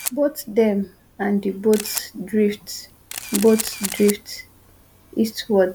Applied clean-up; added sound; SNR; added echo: none; Camera; 13 dB; none.